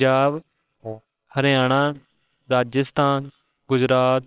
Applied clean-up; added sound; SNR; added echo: neural separator model SepFormer WHAMR!.